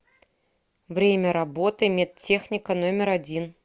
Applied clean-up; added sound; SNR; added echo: none; none; none; none.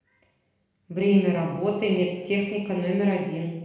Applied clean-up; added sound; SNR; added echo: none; none; none; reverberation time 0.9 s.